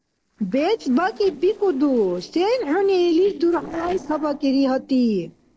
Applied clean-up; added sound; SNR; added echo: neural separator model SepFormer DNS4.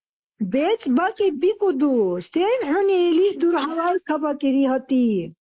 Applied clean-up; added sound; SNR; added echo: neural mask model Resemble Enhance denoiser.